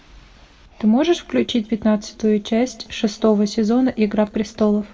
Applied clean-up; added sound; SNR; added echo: none; none; none; reverberation time 1.2 s.